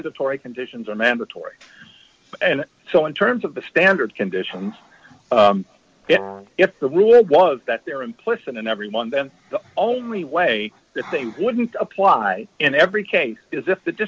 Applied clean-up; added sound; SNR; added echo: none; Brass instrument; 14 dB; none.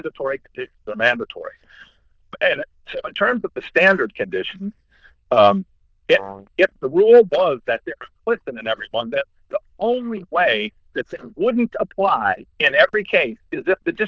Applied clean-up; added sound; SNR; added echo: neural diffusion model UNIVERSE++.